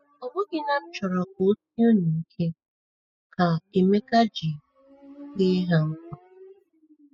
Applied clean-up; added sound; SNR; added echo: classical method spectral subtraction.